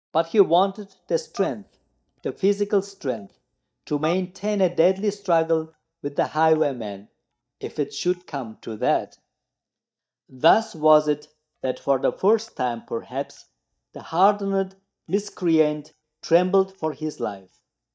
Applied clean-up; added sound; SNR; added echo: neural mask model DeepFilterNet 3.